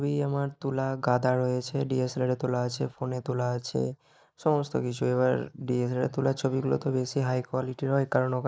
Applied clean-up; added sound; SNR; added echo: neural mask model Resemble Enhance denoiser.